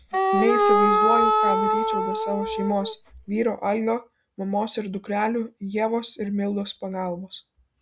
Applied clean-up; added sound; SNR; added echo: none; Wind instrument, woodwind instrument; -5 dB; none.